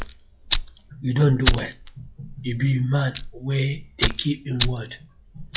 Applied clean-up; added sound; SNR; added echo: classical method log-MMSE.